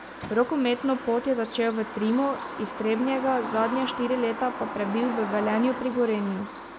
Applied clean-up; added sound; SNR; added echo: none; Bird vocalization, bird call, bird song; 9 dB; none.